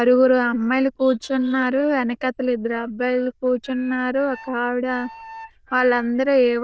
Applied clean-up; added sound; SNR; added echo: neural diffusion model UNIVERSE++.